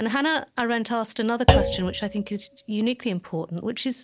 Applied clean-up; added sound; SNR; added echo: none; Thump, thud; 0 dB; none.